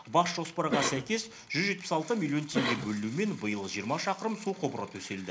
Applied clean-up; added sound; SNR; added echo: none; Cough; 5 dB; reverberation time 0.4 s.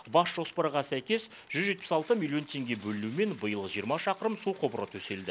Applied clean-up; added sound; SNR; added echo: none; none; none; none.